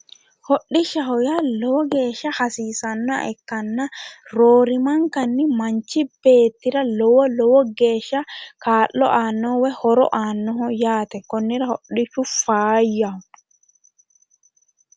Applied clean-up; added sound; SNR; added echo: none; none; none; none.